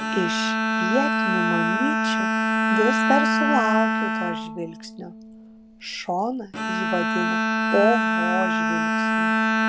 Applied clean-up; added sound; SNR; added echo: none; Bowed string instrument; -5 dB; none.